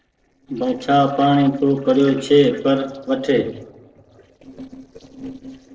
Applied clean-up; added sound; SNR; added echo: neural separator model SepFormer DNS4.